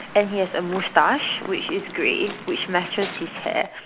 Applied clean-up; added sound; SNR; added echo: none; Waves, surf / Wind; 14 dB; none.